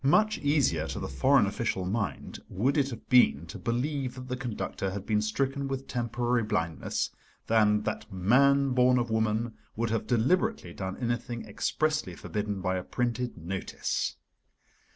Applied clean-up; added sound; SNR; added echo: none; Growling; 11 dB; none.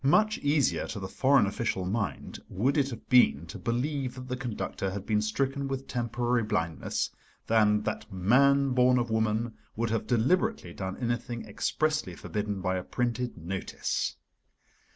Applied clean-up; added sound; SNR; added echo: none; none; none; none.